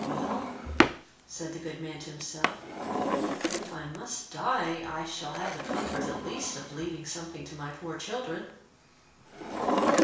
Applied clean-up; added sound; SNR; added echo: none; Drawer open or close; -4 dB; reverberation time 0.6 s.